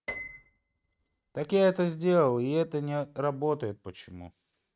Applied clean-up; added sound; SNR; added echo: neural mask model RNNoise.